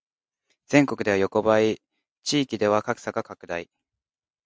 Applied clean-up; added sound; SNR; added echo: none; none; none; none.